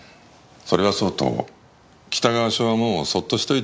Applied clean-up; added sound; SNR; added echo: none; none; none; none.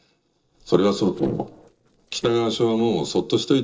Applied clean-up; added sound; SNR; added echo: neural separator model SepFormer DNS4.